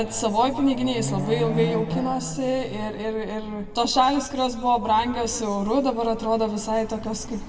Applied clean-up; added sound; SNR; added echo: none; Chatter / Car passing by / Motorcycle / Traffic noise, roadway noise / Accelerating, revving, vroom; 10 dB; reverberation time 1.2 s.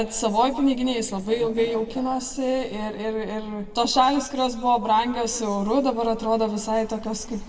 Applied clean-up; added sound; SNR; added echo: neural separator model SepFormer DNS4.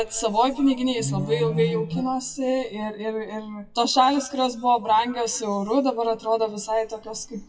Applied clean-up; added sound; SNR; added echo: classical method WPE with log-MMSE.